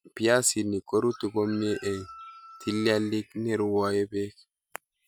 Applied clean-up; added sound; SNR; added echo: none; none; none; none.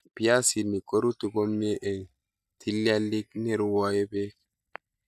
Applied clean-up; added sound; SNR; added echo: neural mask model DeepFilterNet 3.